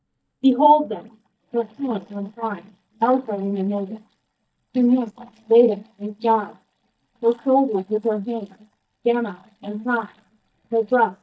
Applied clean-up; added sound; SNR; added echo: neural mask model DeepFilterNet 3.